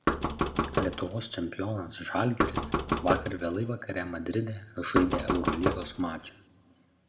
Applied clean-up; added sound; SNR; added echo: none; Knock; 0 dB; reverberation time 1.6 s.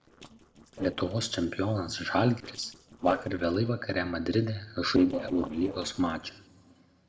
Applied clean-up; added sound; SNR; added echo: neural separator model SepFormer DNS4.